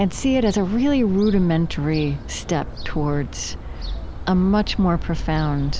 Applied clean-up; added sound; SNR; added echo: none; Gull, seagull / Fowl; 7 dB; none.